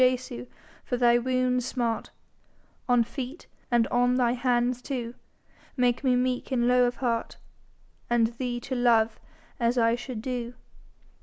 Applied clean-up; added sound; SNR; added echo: none; none; none; none.